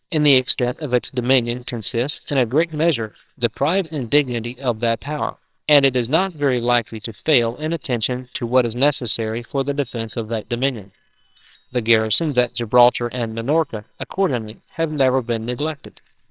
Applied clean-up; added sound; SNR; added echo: neural separator model SepFormer WHAMR!.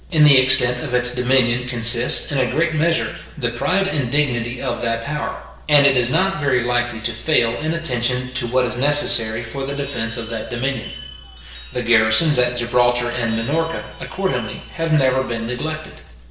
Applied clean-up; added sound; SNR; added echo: none; Chime; 18 dB; reverberation time 0.8 s.